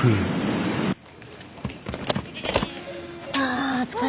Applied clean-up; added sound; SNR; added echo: none; Livestock, farm animals, working animals; 15 dB; none.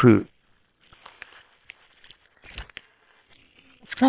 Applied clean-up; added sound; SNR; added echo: neural separator model SepFormer WHAM!.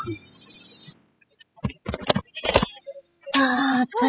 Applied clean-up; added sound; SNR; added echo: classical method spectral subtraction.